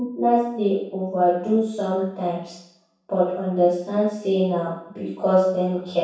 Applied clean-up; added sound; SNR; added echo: none; none; none; reverberation time 0.7 s.